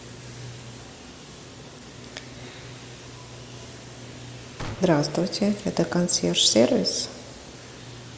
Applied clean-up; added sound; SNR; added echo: none; Gunshot, gunfire; 13 dB; none.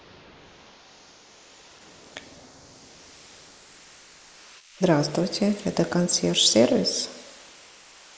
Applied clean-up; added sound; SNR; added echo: neural mask model Resemble Enhance denoiser.